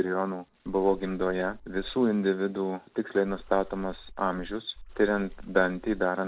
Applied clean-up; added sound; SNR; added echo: none; Water / Splash, splatter; 15 dB; none.